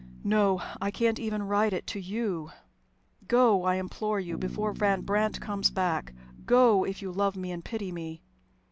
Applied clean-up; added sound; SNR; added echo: none; Bass guitar; 17 dB; none.